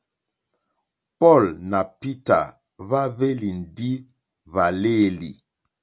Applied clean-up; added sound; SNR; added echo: none; none; none; none.